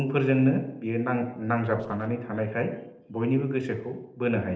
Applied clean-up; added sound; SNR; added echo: neural separator model SepFormer DNS4.